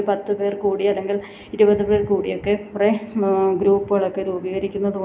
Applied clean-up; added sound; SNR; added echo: none; none; none; none.